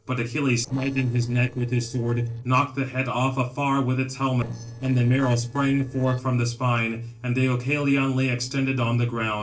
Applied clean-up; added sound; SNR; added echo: neural separator model SepFormer DNS4.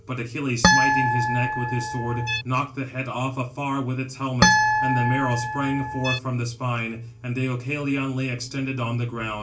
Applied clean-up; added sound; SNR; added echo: none; Harp; -4 dB; reverberation time 0.2 s.